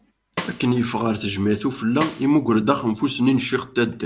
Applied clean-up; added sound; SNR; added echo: none; Snare drum; 15 dB; none.